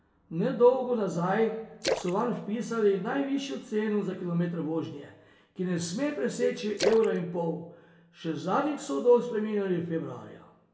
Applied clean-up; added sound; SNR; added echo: none; Splash, splatter; 9 dB; reverberation time 0.3 s.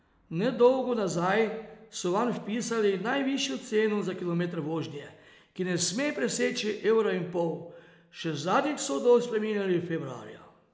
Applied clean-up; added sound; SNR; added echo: none; none; none; none.